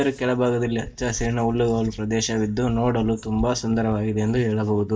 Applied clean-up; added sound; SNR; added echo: neural mask model DeepFilterNet 3.